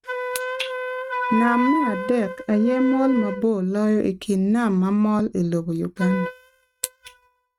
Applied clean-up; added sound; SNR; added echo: neural mask model RNNoise.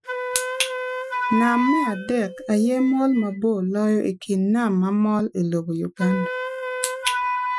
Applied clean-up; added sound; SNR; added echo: classical method Wiener filter.